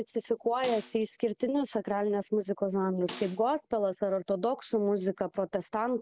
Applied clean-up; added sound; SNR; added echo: none; Snare drum; 18 dB; none.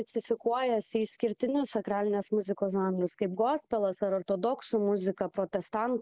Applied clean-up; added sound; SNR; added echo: none; none; none; none.